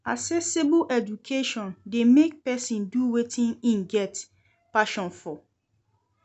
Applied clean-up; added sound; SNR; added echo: none; none; none; none.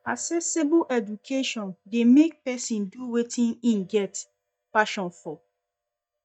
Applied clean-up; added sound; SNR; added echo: neural mask model DeepFilterNet 3.